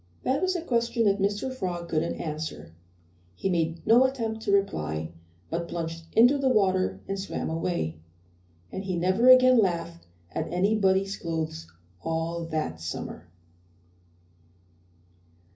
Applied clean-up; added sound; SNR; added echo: none; none; none; reverberation time 0.5 s.